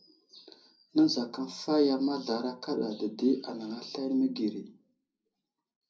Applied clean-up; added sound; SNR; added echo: none; none; none; reverberation time 0.4 s.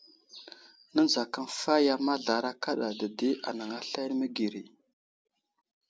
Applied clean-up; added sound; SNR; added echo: none; none; none; none.